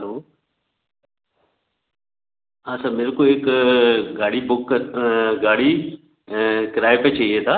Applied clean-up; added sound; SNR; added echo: none; none; none; none.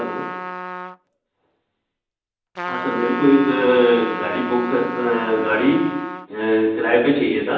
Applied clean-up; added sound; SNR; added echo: none; Trumpet; 10 dB; reverberation time 0.9 s.